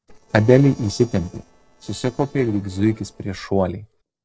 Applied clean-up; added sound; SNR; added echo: neural separator model SepFormer DNS4.